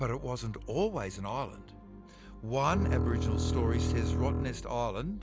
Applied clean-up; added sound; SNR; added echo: none; Bowed string instrument; -3 dB; none.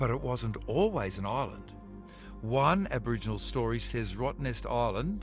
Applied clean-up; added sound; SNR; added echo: none; none; none; none.